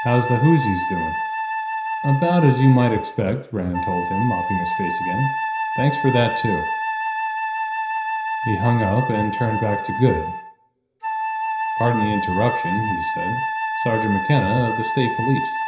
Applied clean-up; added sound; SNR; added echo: none; Wind instrument, woodwind instrument; 3 dB; reverberation time 0.5 s.